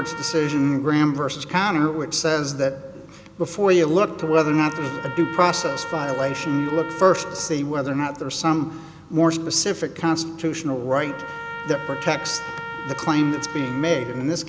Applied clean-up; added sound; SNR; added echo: none; Trumpet; 13 dB; none.